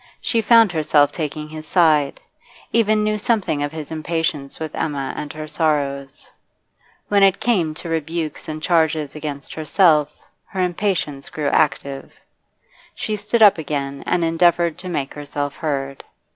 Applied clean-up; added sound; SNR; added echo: none; none; none; none.